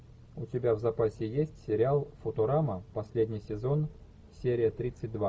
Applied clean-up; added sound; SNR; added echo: none; none; none; none.